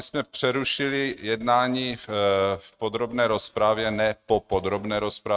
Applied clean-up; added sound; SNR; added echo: neural mask model RNNoise.